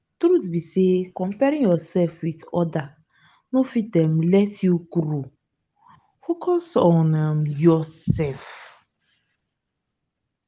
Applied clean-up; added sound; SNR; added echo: none; none; none; none.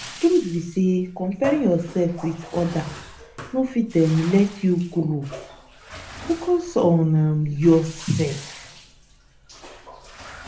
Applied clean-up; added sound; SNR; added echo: none; Bathtub (filling or washing); 17 dB; reverberation time 0.3 s.